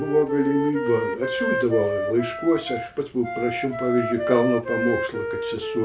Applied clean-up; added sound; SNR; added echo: none; Wind instrument, woodwind instrument; 4 dB; none.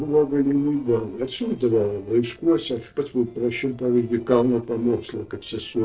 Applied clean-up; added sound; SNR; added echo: neural separator model SepFormer DNS4.